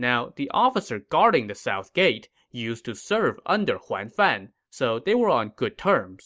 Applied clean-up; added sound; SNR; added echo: none; none; none; none.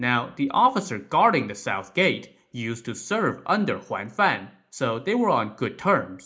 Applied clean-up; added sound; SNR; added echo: none; none; none; reverberation time 0.4 s.